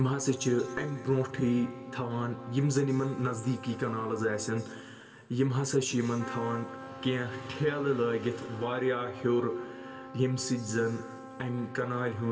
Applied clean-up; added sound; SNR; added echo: none; Trumpet; 15 dB; reverberation time 1.8 s.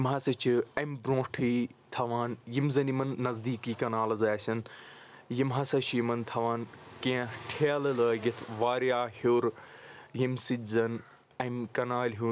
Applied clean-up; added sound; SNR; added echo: none; none; none; none.